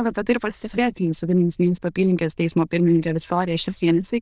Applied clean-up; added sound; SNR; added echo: neural diffusion model UNIVERSE++.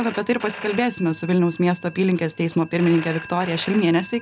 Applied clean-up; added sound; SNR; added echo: none; Telephone; 16 dB; none.